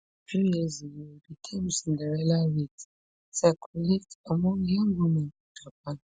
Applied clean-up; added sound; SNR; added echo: none; none; none; none.